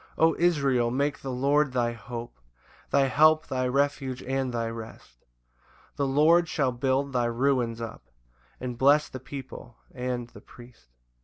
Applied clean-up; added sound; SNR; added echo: none; none; none; none.